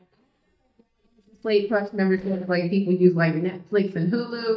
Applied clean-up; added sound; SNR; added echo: neural mask model DeepFilterNet 3.